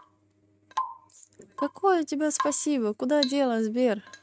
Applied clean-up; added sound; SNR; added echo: neural mask model RNNoise.